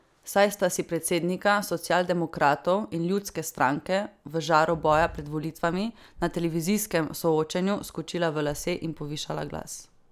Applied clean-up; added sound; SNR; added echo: none; none; none; none.